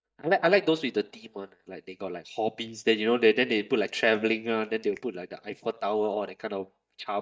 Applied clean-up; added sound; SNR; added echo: neural mask model DeepFilterNet 3.